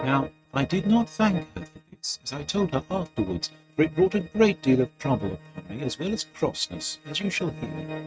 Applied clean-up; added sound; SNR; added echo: neural mask model RNNoise.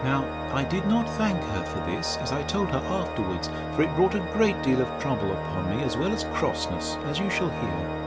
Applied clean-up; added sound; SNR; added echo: none; Organ; 3 dB; none.